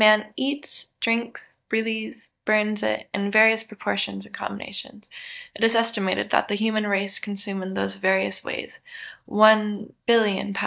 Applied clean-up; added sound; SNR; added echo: neural mask model DeepFilterNet 3.